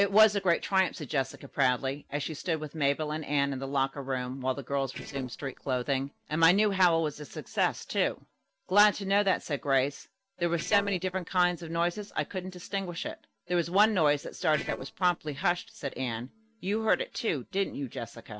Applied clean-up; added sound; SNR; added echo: neural separator model SepFormer DNS4.